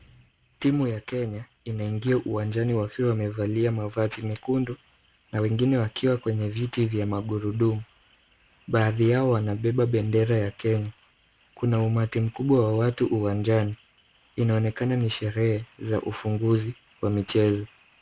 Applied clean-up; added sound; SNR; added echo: none; none; none; none.